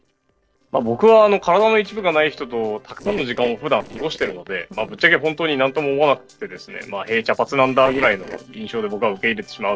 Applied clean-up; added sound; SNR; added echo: neural separator model SepFormer DNS4.